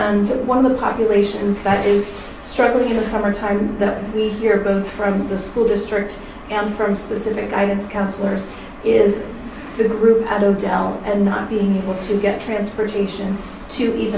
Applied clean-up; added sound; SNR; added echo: none; none; none; none.